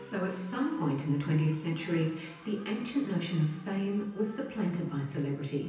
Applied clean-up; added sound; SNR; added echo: none; none; none; reverberation time 0.9 s.